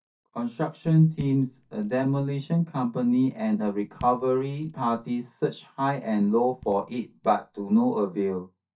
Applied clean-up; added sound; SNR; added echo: neural mask model DeepFilterNet 3.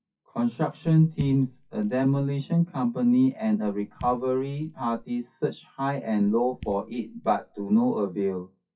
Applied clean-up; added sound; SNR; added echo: classical method WPE with log-MMSE.